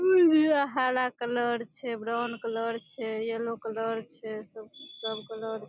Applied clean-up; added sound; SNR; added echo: none; none; none; none.